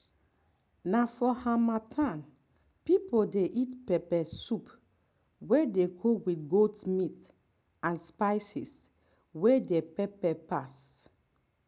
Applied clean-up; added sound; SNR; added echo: none; none; none; none.